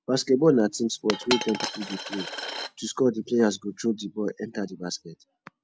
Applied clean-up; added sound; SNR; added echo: none; Coin (dropping); 9 dB; none.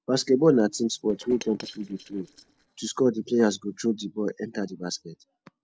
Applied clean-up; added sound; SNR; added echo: neural separator model SepFormer DNS4.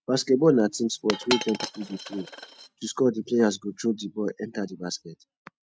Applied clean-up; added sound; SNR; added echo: neural mask model RNNoise.